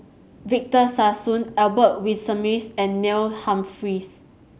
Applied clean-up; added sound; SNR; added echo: none; none; none; none.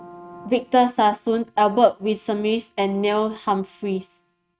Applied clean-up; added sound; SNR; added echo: neural mask model RNNoise.